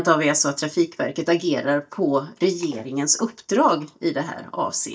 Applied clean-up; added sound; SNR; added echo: neural mask model DeepFilterNet 3.